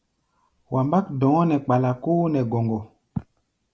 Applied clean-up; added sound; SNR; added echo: none; none; none; none.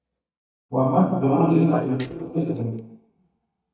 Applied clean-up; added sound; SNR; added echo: neural mask model DeepFilterNet 3.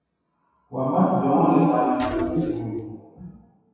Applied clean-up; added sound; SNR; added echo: classical method WPE with log-MMSE.